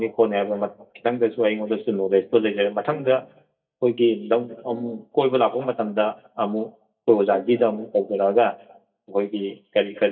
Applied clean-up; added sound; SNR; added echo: neural mask model DeepFilterNet 3.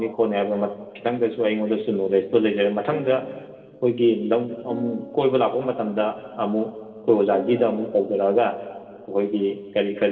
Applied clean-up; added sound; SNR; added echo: neural separator model SepFormer DNS4.